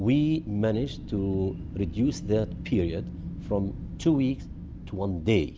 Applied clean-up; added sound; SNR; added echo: none; Wind; 10 dB; none.